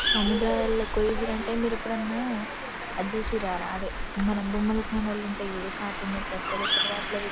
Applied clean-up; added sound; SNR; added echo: none; Traffic noise, roadway noise + Bird vocalization, bird call, bird song; 2 dB; none.